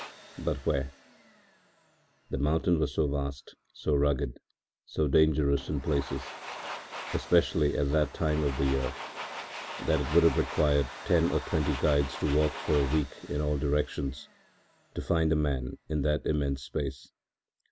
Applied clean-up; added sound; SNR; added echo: none; Domestic sounds, home sounds; 15 dB; none.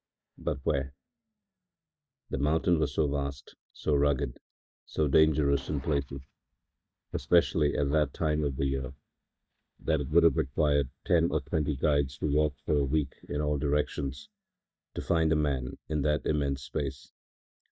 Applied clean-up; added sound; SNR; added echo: neural mask model DeepFilterNet 3.